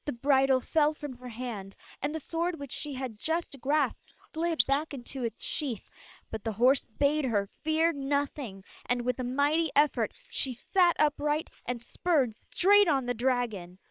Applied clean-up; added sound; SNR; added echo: neural separator model SepFormer WHAM!.